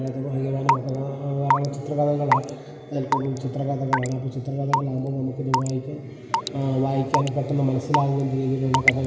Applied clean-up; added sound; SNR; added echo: none; Raindrop / Drip / Water tap, faucet; 4 dB; reverberation time 2.1 s.